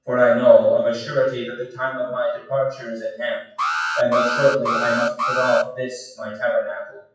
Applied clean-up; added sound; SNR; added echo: classical method WPE with log-MMSE.